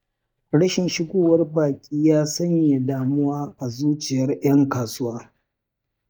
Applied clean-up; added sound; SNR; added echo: neural mask model DeepFilterNet 3.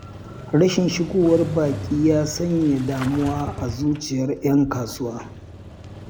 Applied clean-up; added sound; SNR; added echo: none; Engine starting / Motorcycle; 13 dB; none.